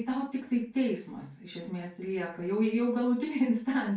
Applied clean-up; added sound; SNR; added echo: none; none; none; reverberation time 0.3 s.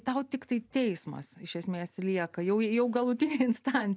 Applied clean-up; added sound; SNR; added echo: none; none; none; none.